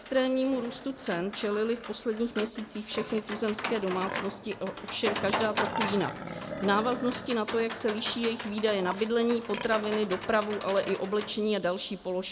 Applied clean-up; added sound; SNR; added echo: none; Livestock, farm animals, working animals; 8 dB; none.